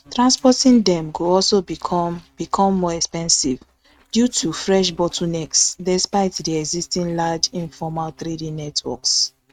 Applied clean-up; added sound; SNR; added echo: neural mask model RNNoise.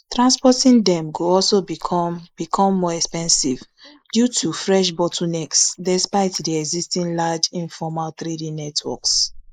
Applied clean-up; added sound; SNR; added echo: neural mask model Resemble Enhance denoiser.